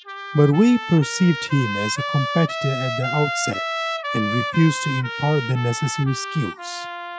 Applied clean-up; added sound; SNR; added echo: classical method Wiener filter.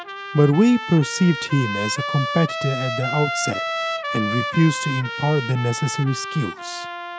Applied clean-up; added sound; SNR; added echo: none; Trumpet; 6 dB; none.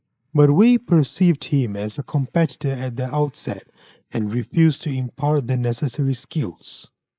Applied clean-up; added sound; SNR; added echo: neural mask model Resemble Enhance denoiser.